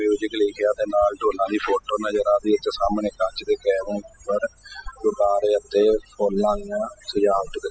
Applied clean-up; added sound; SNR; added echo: classical method spectral subtraction.